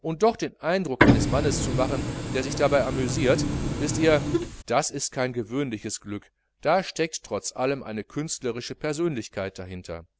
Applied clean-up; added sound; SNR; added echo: none; Printer; -2 dB; none.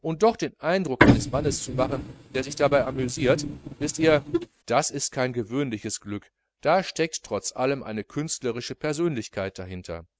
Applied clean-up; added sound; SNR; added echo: neural mask model RNNoise.